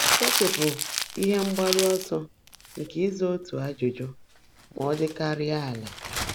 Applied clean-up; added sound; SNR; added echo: none; Crumpling, crinkling; 3 dB; none.